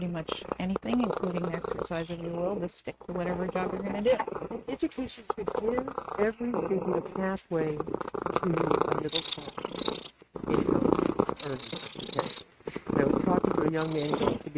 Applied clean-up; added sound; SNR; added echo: neural mask model RNNoise.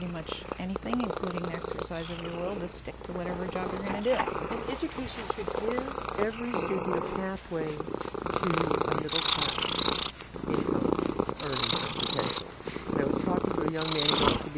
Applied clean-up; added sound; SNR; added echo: none; Purr; -4 dB; none.